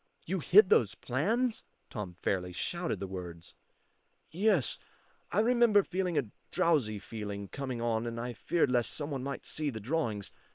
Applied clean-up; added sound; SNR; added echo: neural separator model SepFormer WHAM!.